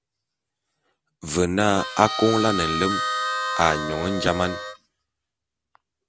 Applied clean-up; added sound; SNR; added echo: none; Harmonica; 3 dB; none.